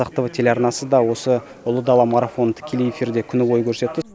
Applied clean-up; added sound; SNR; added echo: none; none; none; none.